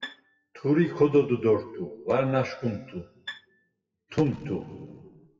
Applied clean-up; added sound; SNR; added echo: classical method WPE with log-MMSE.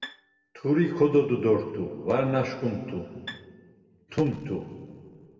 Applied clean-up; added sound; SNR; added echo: none; Bowed string instrument; 18 dB; reverberation time 1.8 s.